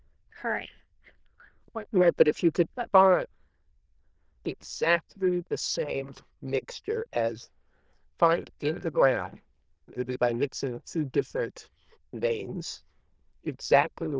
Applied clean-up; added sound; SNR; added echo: neural diffusion model UNIVERSE++.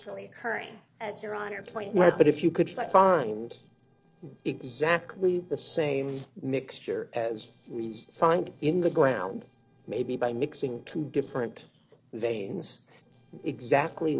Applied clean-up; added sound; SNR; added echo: neural separator model SepFormer DNS4.